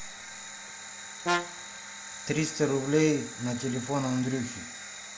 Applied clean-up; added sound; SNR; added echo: none; Brass instrument; 4 dB; none.